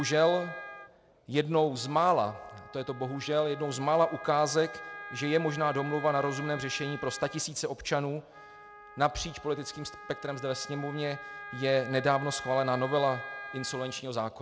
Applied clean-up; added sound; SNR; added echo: none; Wind instrument, woodwind instrument; 13 dB; none.